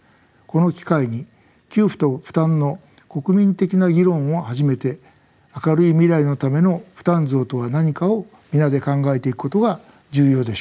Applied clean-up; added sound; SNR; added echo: none; none; none; none.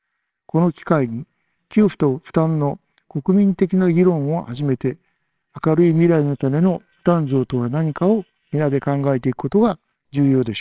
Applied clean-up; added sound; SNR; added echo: neural separator model SepFormer WHAMR!.